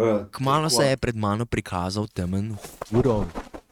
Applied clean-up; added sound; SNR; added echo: neural mask model RNNoise.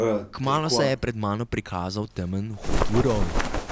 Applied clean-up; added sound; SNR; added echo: none; Bird; 0 dB; none.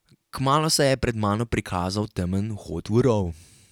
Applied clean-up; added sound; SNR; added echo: none; none; none; none.